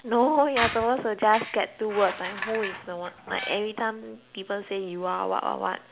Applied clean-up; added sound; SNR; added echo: none; Squeak; 9 dB; none.